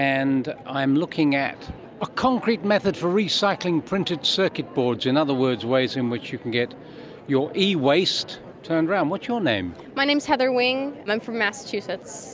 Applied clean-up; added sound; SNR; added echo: none; none; none; none.